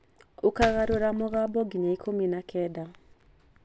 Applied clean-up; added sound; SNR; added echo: none; Splash, splatter; 11 dB; none.